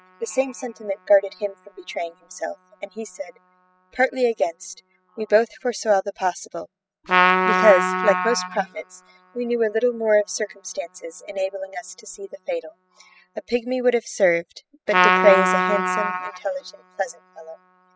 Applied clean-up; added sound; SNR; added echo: classical method spectral subtraction.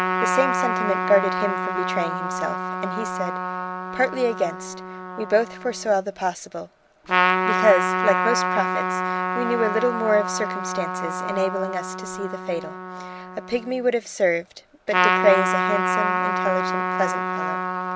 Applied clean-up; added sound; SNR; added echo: none; Trumpet; 0 dB; none.